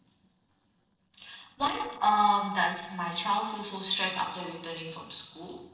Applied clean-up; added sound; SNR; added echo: neural separator model SepFormer DNS4.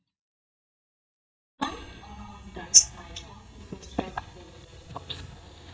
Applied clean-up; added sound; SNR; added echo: neural mask model DeepFilterNet 3.